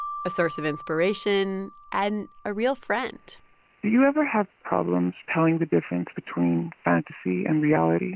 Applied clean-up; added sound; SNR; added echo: none; Marimba, xylophone; 19 dB; none.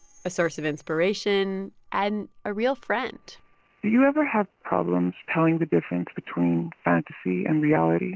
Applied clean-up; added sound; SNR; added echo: neural separator model SepFormer DNS4.